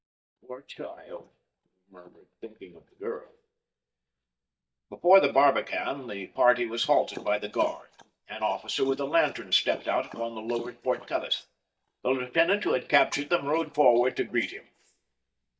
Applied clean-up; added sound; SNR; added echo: neural mask model DeepFilterNet 3.